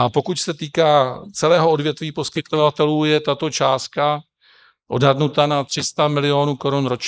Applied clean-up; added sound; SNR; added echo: neural mask model Resemble Enhance denoiser.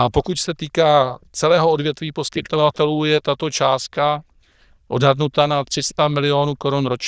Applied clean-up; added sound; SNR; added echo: neural diffusion model UNIVERSE++.